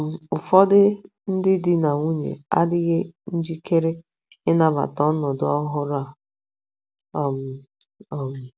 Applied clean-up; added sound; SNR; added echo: none; none; none; none.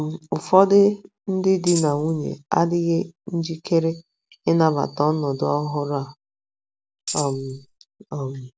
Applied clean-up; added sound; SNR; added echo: none; Tambourine; 10 dB; none.